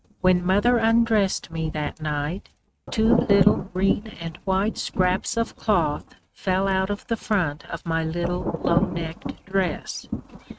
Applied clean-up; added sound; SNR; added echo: neural mask model RNNoise.